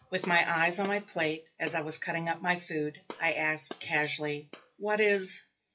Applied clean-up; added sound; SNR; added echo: classical method WPE with log-MMSE.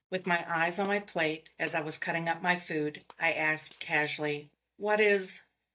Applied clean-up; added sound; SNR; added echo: neural mask model DeepFilterNet 3.